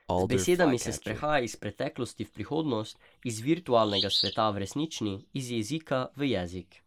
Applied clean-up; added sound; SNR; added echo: neural mask model Resemble Enhance denoiser.